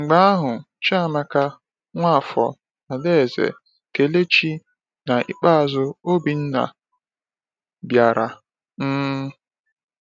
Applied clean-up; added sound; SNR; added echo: none; none; none; none.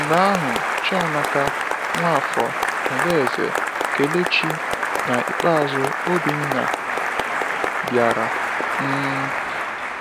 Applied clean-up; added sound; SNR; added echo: none; Applause; -1 dB; none.